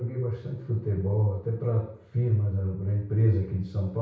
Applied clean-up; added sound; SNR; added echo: none; none; none; reverberation time 0.6 s.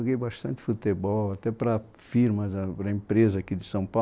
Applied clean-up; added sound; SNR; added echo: none; none; none; none.